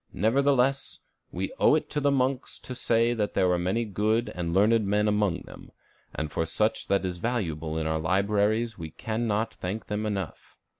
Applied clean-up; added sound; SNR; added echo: none; none; none; none.